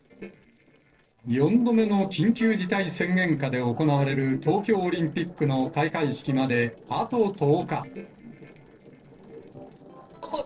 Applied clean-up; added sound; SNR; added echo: neural separator model SepFormer DNS4.